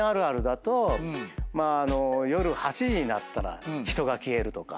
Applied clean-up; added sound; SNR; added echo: none; none; none; none.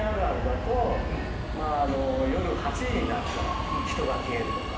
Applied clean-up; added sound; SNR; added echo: none; Subway, metro, underground; 1 dB; reverberation time 0.8 s.